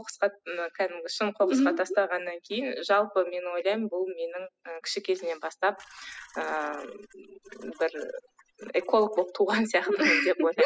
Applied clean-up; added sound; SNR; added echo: classical method spectral subtraction.